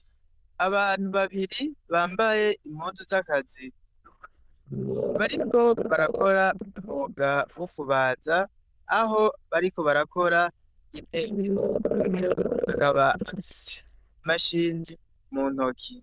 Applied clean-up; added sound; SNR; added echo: neural diffusion model UNIVERSE++.